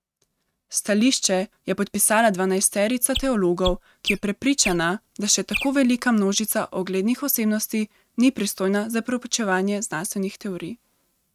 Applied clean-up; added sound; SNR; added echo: neural mask model RNNoise.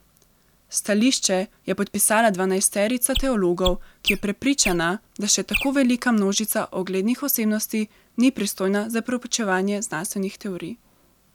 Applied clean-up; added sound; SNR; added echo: none; Chirp, tweet; 7 dB; none.